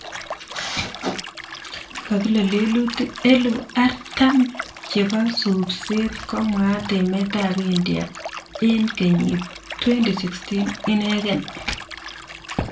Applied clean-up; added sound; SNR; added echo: none; Liquid; 13 dB; reverberation time 0.2 s.